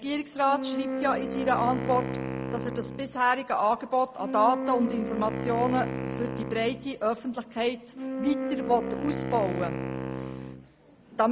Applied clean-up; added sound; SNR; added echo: none; Wind instrument, woodwind instrument; 5 dB; none.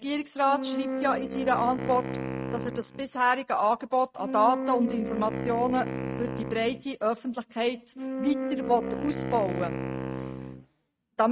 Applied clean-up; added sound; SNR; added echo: neural mask model RNNoise.